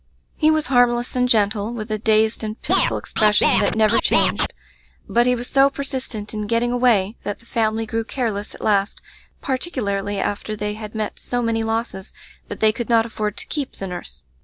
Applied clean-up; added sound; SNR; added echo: none; Scratching (performance technique); 0 dB; none.